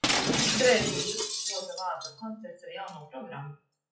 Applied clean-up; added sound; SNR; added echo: classical method WPE with log-MMSE.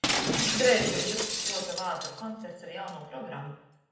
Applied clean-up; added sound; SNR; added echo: none; Shatter; 0 dB; reverberation time 0.8 s.